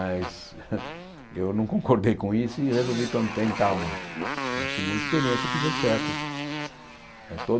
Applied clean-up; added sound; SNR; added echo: none; Motorcycle; 5 dB; none.